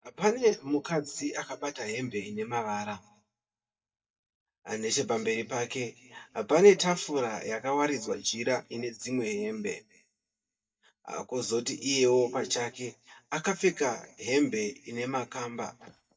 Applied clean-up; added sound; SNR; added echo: neural mask model DeepFilterNet 3.